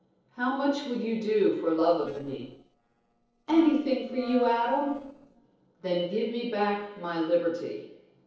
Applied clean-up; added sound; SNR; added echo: neural separator model SepFormer DNS4.